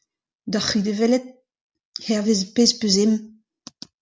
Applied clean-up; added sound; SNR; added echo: none; none; none; none.